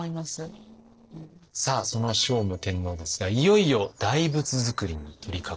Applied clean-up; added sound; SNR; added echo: neural separator model SepFormer DNS4.